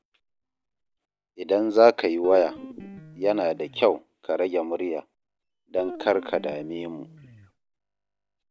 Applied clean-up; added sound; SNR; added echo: none; Guitar; 14 dB; none.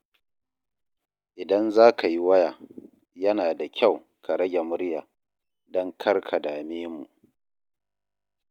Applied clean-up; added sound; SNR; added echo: none; none; none; none.